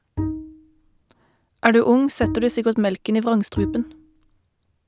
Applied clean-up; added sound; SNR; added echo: none; Bowed string instrument; 7 dB; none.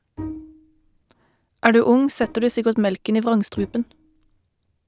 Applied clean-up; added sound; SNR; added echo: neural separator model SepFormer DNS4.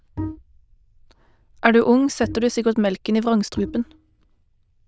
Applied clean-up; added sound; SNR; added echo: neural diffusion model UNIVERSE++.